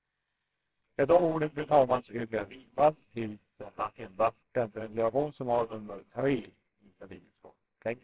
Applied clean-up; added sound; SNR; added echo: neural separator model SepFormer WHAMR!.